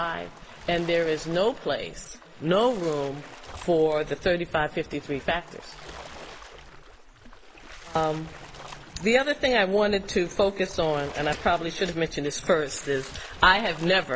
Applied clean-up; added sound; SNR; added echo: none; Splash, splatter; 20 dB; none.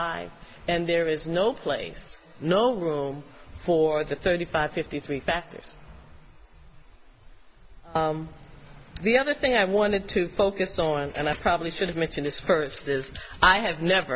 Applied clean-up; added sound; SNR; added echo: none; none; none; none.